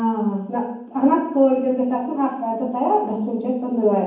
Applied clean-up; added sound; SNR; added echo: none; none; none; reverberation time 1.2 s.